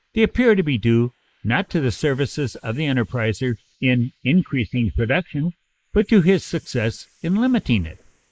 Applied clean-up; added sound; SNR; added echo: neural mask model Resemble Enhance denoiser.